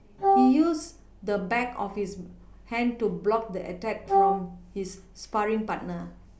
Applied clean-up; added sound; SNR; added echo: none; Wind instrument, woodwind instrument; -4 dB; none.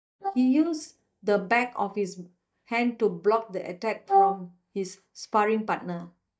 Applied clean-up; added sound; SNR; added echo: neural mask model DeepFilterNet 3.